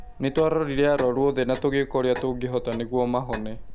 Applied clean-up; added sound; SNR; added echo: none; Clock; 12 dB; none.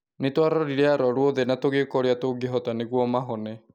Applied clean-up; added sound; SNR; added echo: none; none; none; none.